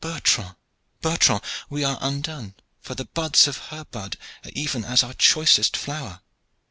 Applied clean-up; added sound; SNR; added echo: none; none; none; none.